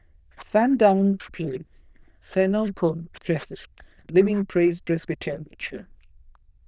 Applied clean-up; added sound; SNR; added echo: neural diffusion model UNIVERSE++.